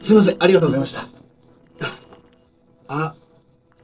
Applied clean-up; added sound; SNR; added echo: neural separator model SepFormer DNS4.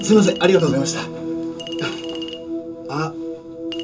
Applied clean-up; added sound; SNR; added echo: none; Chink, clink; 18 dB; reverberation time 0.2 s.